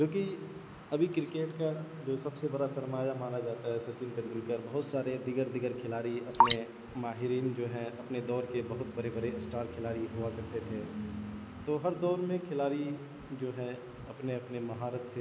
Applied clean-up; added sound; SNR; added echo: none; Drip; -4 dB; none.